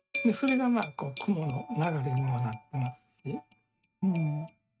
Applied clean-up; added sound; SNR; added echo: neural mask model RNNoise.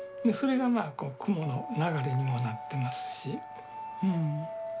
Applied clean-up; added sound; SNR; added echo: none; none; none; none.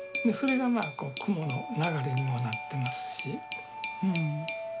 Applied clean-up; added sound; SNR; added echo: none; Glass; 10 dB; none.